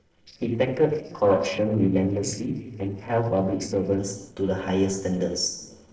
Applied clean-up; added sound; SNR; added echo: neural separator model SepFormer DNS4.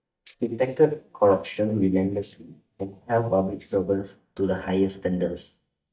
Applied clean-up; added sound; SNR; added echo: neural mask model DeepFilterNet 3.